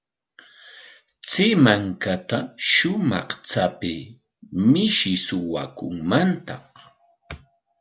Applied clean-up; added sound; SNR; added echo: none; none; none; none.